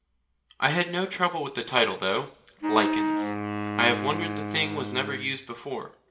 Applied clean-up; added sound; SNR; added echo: none; Wind instrument, woodwind instrument; 2 dB; reverberation time 0.5 s.